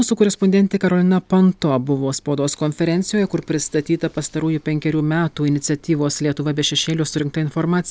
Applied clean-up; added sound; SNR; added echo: none; none; none; none.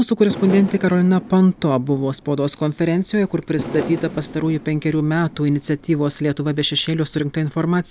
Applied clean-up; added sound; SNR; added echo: none; Fireworks; 14 dB; none.